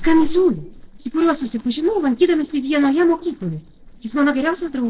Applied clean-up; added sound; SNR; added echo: neural separator model SepFormer DNS4.